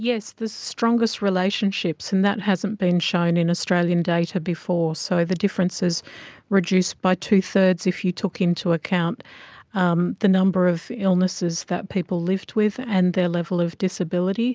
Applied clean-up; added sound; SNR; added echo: none; none; none; none.